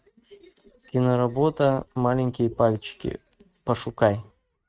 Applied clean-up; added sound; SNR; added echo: neural mask model RNNoise.